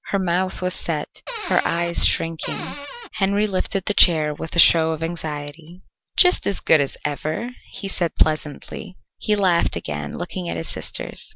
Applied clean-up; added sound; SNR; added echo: none; Cupboard open or close; 8 dB; none.